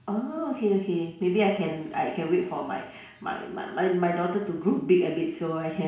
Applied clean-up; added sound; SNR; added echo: none; none; none; reverberation time 0.6 s.